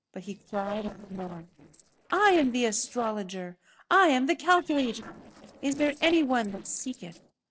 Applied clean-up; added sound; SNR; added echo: neural separator model SepFormer DNS4.